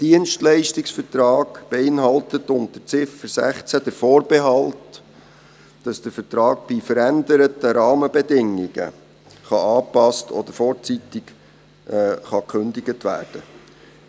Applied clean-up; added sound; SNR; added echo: none; none; none; none.